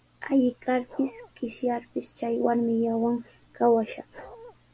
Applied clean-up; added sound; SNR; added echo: none; Bark; 18 dB; none.